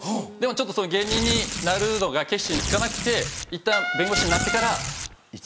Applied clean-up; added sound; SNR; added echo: none; Tearing + Brass instrument; 2 dB; none.